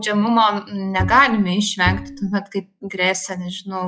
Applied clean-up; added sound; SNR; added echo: classical method log-MMSE.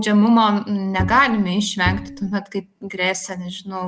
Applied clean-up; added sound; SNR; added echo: none; Bowed string instrument; 6 dB; none.